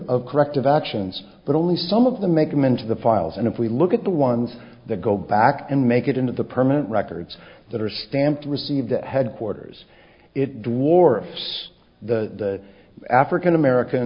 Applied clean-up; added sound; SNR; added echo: none; none; none; none.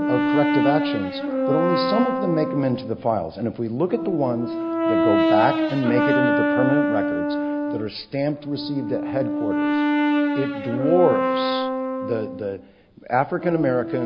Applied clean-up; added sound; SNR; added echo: none; Brass instrument; -2 dB; none.